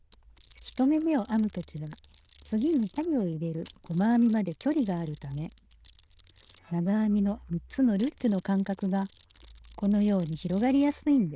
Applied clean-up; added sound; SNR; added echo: neural diffusion model UNIVERSE++.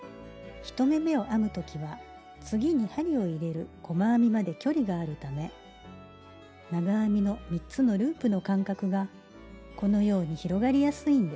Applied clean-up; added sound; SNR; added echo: none; none; none; none.